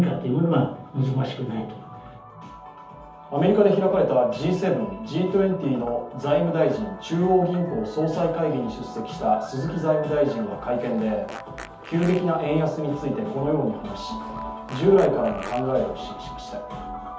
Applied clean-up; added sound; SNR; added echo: none; Fart; 19 dB; reverberation time 0.6 s.